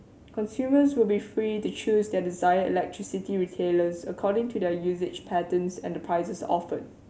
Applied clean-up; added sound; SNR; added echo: none; none; none; none.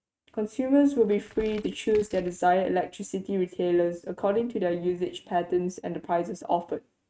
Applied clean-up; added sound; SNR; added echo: neural mask model RNNoise.